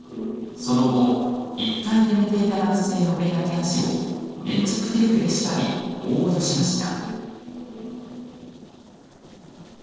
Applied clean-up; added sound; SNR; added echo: neural separator model SepFormer DNS4.